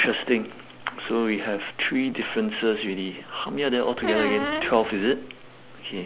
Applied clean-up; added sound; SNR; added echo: none; Squeak; 3 dB; none.